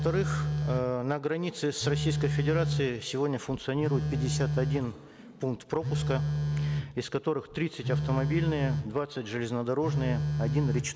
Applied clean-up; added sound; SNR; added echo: none; Telephone; 0 dB; none.